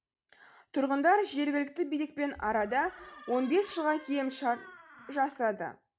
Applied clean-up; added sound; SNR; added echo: none; Door; 20 dB; none.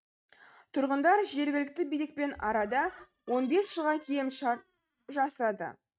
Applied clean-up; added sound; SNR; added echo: neural mask model RNNoise.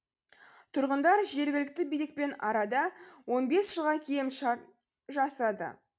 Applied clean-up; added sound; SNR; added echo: none; none; none; none.